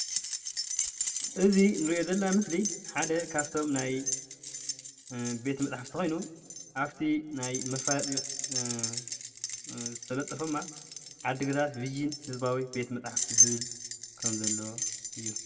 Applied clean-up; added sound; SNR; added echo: none; Keys jangling; 2 dB; reverberation time 1.2 s.